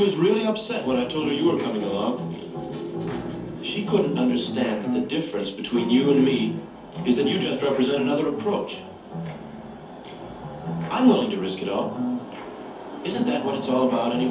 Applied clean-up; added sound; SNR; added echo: none; none; none; reverberation time 0.5 s.